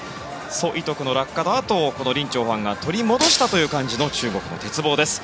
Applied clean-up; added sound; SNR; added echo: none; Shatter; 6 dB; none.